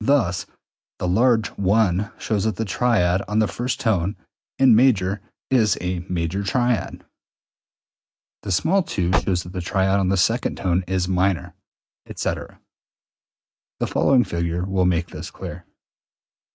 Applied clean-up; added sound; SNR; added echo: neural mask model RNNoise.